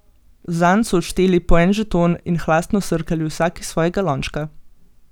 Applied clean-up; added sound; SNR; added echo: none; none; none; none.